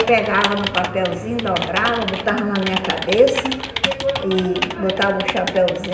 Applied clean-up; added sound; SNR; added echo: none; Typing; 6 dB; reverberation time 0.9 s.